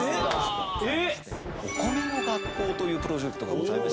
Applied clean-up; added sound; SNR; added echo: none; Thunder; 10 dB; none.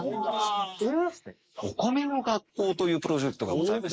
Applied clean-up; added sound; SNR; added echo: neural mask model Resemble Enhance denoiser.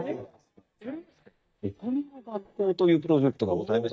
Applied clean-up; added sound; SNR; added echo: neural mask model DeepFilterNet 3.